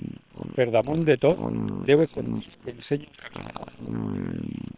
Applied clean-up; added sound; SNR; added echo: neural separator model SepFormer WHAM!.